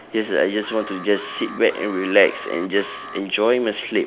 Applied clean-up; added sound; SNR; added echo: none; Alarm; 17 dB; none.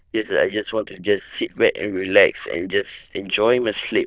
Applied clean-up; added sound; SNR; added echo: neural diffusion model UNIVERSE++.